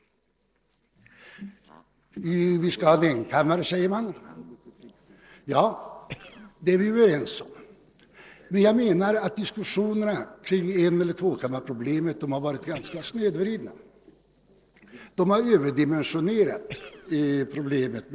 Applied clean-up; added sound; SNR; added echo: neural separator model SepFormer DNS4.